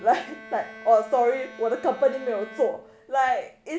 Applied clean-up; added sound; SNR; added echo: none; Bowed string instrument; 20 dB; none.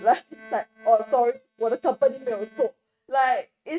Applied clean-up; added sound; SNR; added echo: neural mask model RNNoise.